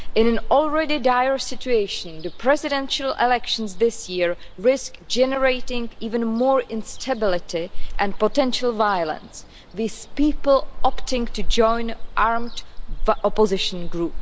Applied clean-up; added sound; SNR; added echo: none; Ocean; 2 dB; none.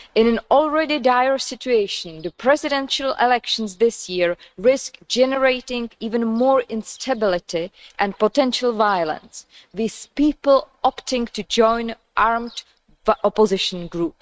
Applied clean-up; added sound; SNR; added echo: neural mask model RNNoise.